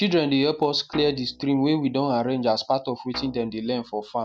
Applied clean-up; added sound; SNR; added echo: none; Guitar; 19 dB; none.